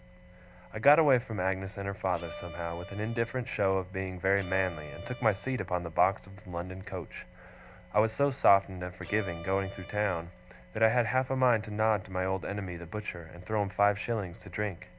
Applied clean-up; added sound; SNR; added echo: none; Bowed string instrument; 16 dB; none.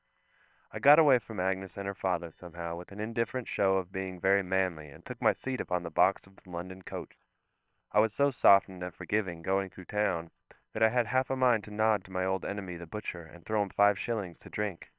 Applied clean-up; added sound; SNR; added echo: neural separator model SepFormer WHAM!.